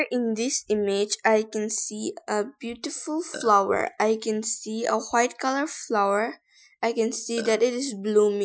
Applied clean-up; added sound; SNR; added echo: classical method Wiener filter.